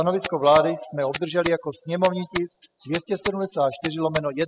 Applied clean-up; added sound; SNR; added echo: classical method spectral subtraction.